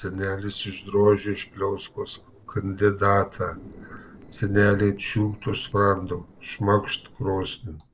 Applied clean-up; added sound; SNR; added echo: neural separator model SepFormer DNS4.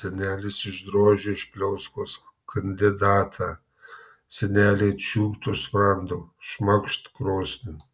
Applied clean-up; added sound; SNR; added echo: none; none; none; none.